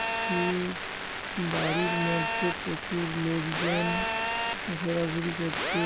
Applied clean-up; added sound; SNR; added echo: none; Telephone; -1 dB; none.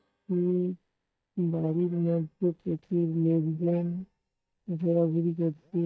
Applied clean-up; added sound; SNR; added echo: neural mask model DeepFilterNet 3.